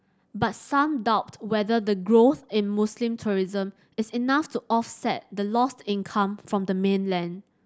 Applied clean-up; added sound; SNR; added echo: none; none; none; none.